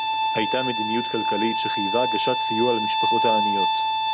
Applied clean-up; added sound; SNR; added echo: none; Bowed string instrument; -4 dB; none.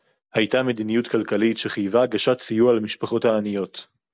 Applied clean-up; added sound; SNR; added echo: none; none; none; none.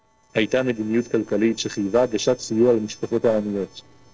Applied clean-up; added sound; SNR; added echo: neural separator model SepFormer DNS4.